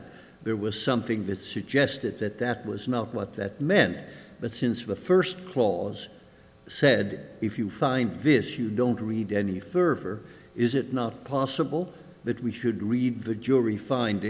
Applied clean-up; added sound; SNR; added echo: none; none; none; none.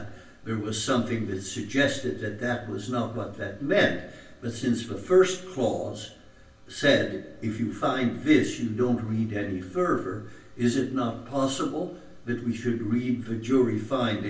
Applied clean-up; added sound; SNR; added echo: none; none; none; reverberation time 0.3 s.